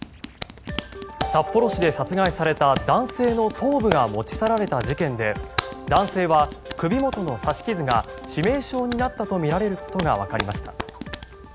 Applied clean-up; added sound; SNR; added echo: none; Hands; 13 dB; none.